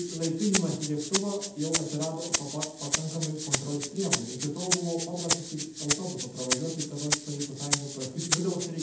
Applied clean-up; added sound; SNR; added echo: none; Rattle (instrument); 0 dB; reverberation time 0.8 s.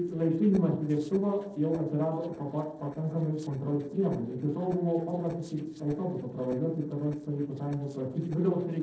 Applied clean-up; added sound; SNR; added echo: neural separator model SepFormer DNS4.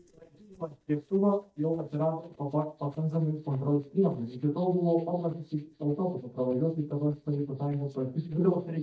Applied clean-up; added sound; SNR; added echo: neural mask model DeepFilterNet 3.